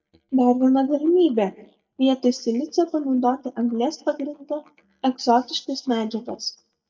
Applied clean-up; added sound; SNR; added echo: neural mask model DeepFilterNet 3.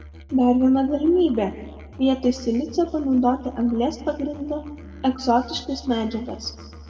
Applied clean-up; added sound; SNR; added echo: none; Musical instrument; 18 dB; reverberation time 1.3 s.